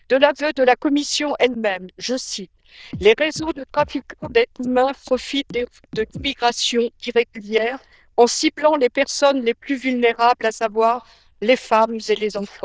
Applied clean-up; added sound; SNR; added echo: neural diffusion model UNIVERSE++.